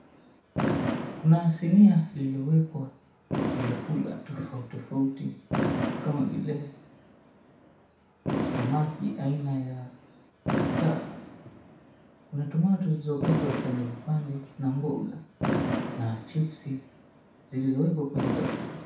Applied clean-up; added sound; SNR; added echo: none; Fireworks; 5 dB; reverberation time 0.7 s.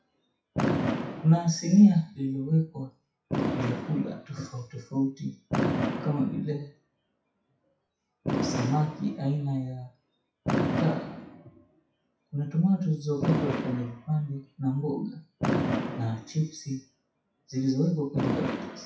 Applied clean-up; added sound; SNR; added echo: classical method WPE with log-MMSE.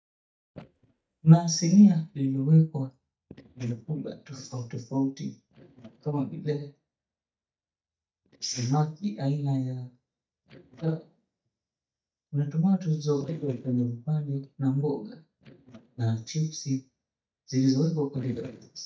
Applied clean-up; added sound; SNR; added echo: neural mask model DeepFilterNet 3.